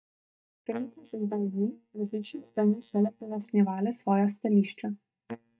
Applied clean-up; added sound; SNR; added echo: neural mask model DeepFilterNet 3.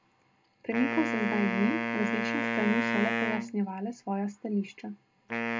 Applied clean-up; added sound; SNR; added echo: none; Wind instrument, woodwind instrument; 1 dB; reverberation time 0.2 s.